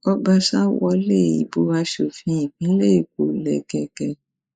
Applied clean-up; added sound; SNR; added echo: neural mask model Resemble Enhance denoiser.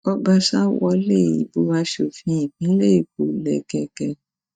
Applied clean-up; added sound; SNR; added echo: neural mask model DeepFilterNet 3.